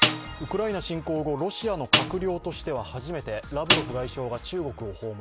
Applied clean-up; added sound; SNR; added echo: none; Snare drum; 0 dB; none.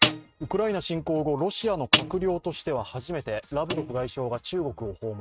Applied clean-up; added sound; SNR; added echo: neural mask model RNNoise.